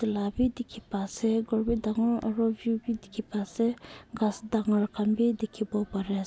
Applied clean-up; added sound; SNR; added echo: none; none; none; none.